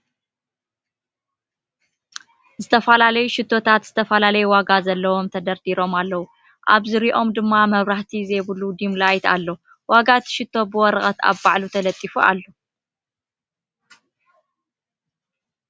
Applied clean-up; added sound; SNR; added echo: none; none; none; none.